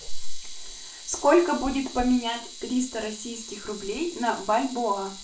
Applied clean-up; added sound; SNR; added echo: none; Camera; 16 dB; reverberation time 0.3 s.